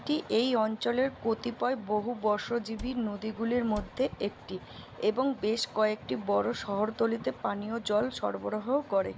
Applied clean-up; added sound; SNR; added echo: none; Cupboard open or close; 17 dB; none.